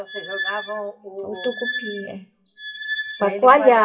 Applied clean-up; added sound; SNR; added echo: classical method WPE with log-MMSE.